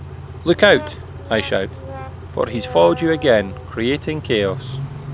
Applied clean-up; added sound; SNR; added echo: none; Idling / Accelerating, revving, vroom / Car + Brass instrument; 11 dB; none.